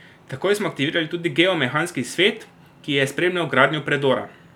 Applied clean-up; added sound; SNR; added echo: none; none; none; none.